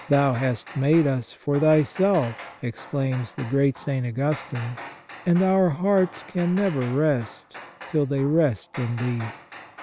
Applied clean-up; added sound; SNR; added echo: none; Hammer; 17 dB; none.